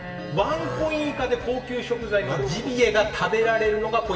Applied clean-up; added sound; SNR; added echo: none; none; none; reverberation time 2.8 s.